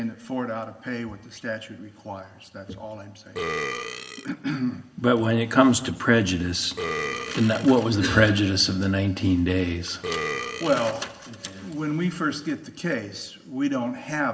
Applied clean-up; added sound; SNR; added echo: none; Burping, eructation; 8 dB; reverberation time 1.6 s.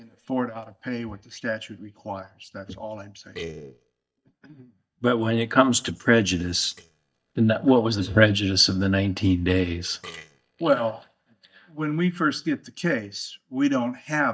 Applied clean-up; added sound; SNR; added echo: neural mask model DeepFilterNet 3.